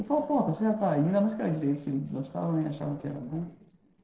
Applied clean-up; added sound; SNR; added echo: neural separator model SepFormer DNS4.